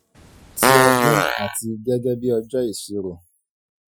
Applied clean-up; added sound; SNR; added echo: classical method Wiener filter.